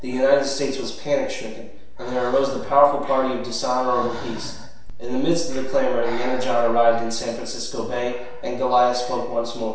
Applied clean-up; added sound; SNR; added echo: none; Breathing; 4 dB; reverberation time 0.7 s.